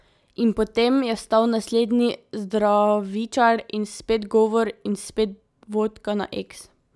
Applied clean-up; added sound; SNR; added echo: none; none; none; none.